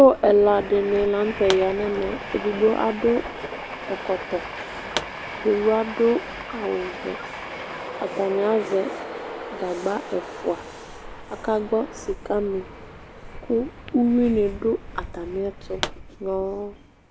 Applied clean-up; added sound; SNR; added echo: none; Train + Explosion; 10 dB; none.